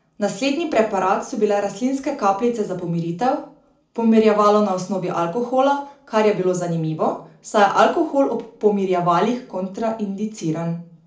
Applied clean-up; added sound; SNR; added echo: none; none; none; reverberation time 0.4 s.